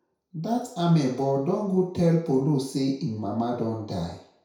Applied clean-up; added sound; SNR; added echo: none; none; none; reverberation time 0.5 s.